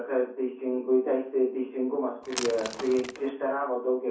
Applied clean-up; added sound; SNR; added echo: none; Crackle / Crushing / Wood; 10 dB; reverberation time 0.6 s.